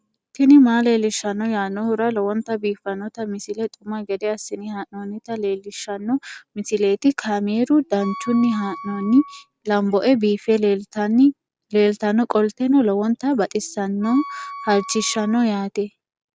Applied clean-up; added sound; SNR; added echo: none; Wind instrument, woodwind instrument; 16 dB; none.